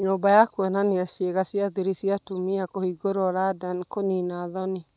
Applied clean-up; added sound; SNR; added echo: none; none; none; none.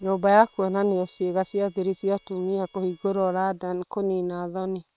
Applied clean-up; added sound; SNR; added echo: neural separator model SepFormer WHAM!.